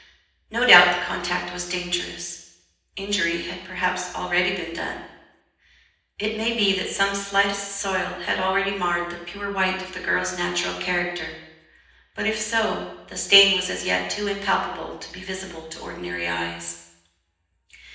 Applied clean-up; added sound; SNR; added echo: none; none; none; reverberation time 0.9 s.